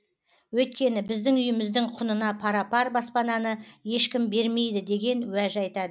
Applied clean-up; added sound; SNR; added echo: none; none; none; none.